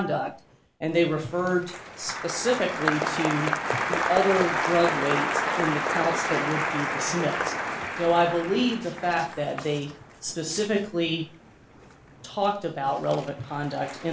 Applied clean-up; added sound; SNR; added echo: none; Applause; 3 dB; none.